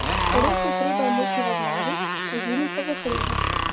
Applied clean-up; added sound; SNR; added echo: none; Breathing + Motorcycle; -4 dB; none.